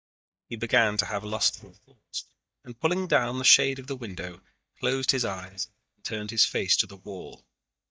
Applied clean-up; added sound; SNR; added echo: neural mask model DeepFilterNet 3.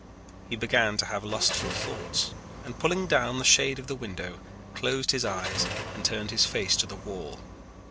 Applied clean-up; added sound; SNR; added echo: none; Car; 10 dB; none.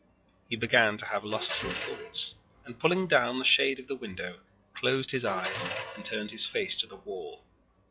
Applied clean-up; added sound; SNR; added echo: classical method log-MMSE.